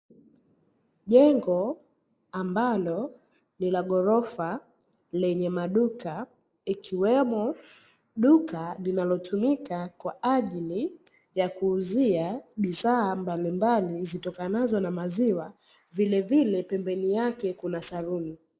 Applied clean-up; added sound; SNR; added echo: neural mask model Resemble Enhance denoiser.